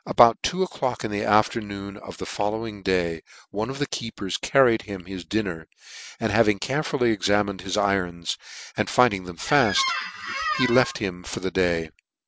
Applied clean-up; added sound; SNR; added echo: none; Squeak; 5 dB; none.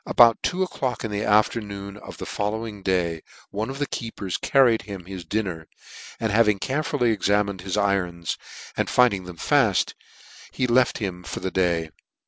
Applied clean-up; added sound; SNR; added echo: none; none; none; none.